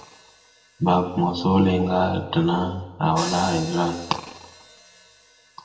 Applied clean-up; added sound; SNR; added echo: none; Hi-hat; 18 dB; reverberation time 1.0 s.